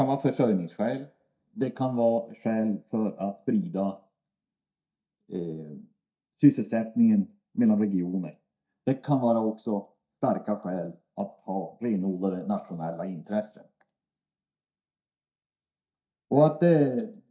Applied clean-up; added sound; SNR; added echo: neural mask model DeepFilterNet 3.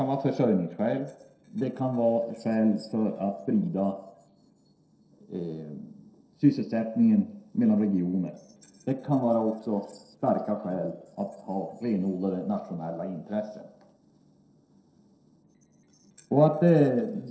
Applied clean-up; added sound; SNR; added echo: neural separator model SepFormer DNS4.